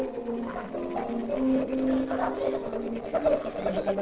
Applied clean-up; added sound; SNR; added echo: neural separator model SepFormer DNS4.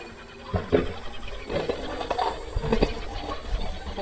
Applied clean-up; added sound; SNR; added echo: neural mask model DeepFilterNet 3.